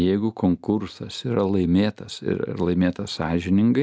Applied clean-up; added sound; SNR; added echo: none; none; none; none.